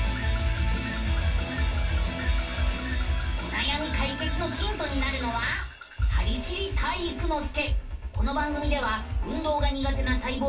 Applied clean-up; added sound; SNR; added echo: none; none; none; reverberation time 0.2 s.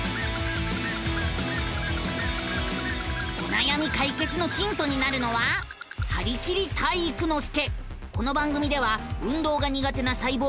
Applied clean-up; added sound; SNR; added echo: none; none; none; none.